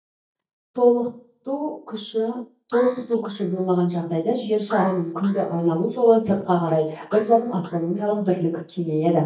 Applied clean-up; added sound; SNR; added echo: neural mask model DeepFilterNet 3.